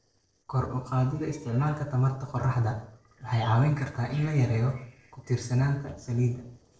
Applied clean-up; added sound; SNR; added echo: neural separator model SepFormer DNS4.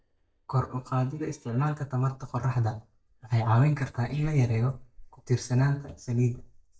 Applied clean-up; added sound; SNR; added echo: neural mask model DeepFilterNet 3.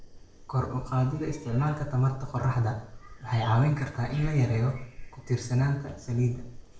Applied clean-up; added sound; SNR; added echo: none; Fire; 15 dB; reverberation time 0.5 s.